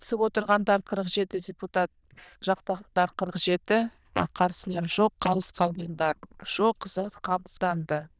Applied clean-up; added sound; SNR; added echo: neural diffusion model UNIVERSE++.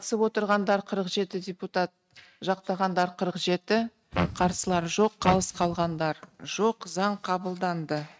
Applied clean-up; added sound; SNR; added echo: neural mask model RNNoise.